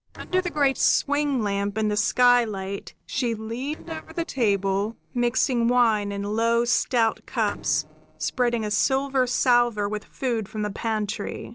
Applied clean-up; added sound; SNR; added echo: neural separator model SepFormer DNS4.